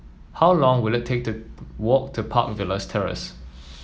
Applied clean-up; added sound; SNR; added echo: none; none; none; none.